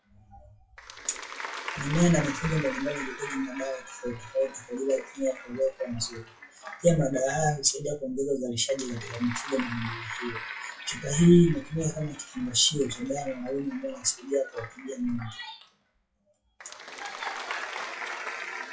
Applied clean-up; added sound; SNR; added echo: classical method WPE with log-MMSE.